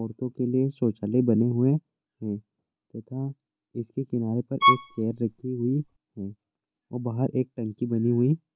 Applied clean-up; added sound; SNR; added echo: none; Bowed string instrument; -1 dB; none.